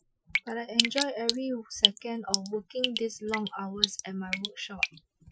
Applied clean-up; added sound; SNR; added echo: classical method Wiener filter.